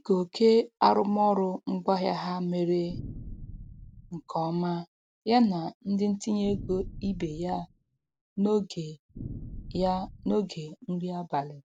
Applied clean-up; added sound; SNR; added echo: none; Boom; 13 dB; none.